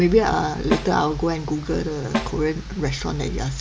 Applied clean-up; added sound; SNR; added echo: none; Snare drum; 10 dB; none.